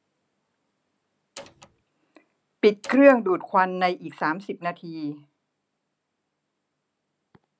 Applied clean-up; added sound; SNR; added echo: none; Door; 19 dB; none.